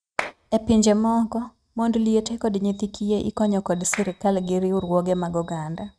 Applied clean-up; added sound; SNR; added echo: neural mask model RNNoise.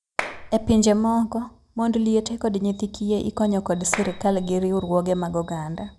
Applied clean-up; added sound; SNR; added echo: none; Clapping; 11 dB; none.